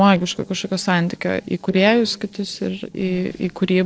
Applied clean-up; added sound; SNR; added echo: neural separator model SepFormer DNS4.